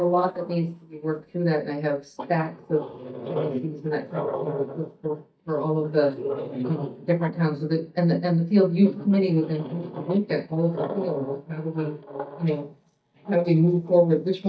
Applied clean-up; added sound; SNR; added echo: neural mask model DeepFilterNet 3.